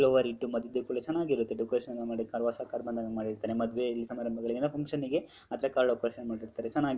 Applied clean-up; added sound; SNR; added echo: none; none; none; none.